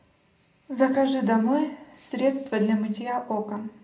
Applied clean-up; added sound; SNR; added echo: none; none; none; reverberation time 0.4 s.